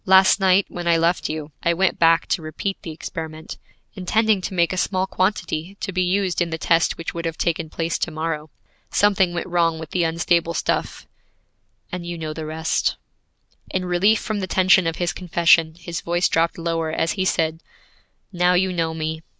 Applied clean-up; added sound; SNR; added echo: none; none; none; none.